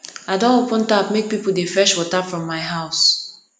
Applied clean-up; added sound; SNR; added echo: none; none; none; none.